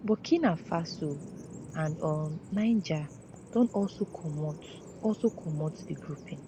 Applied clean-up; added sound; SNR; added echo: none; Bird vocalization, bird call, bird song; 14 dB; none.